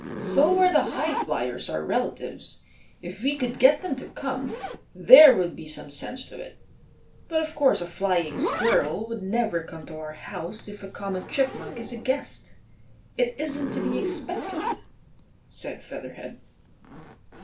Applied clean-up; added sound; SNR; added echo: none; Zipper (clothing); 10 dB; reverberation time 0.3 s.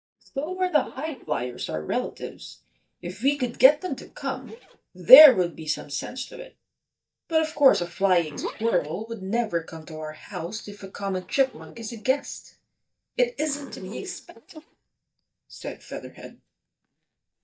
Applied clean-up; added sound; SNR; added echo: neural mask model DeepFilterNet 3.